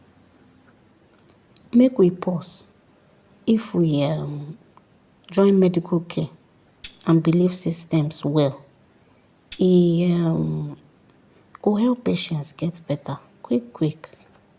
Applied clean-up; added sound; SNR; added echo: none; Tambourine; 4 dB; none.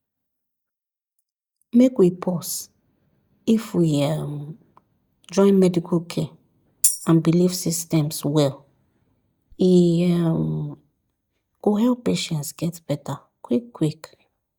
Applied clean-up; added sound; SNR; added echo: neural mask model DeepFilterNet 3.